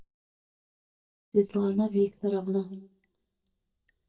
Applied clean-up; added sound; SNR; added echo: neural mask model DeepFilterNet 3.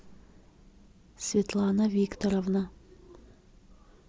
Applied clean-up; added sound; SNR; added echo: none; none; none; none.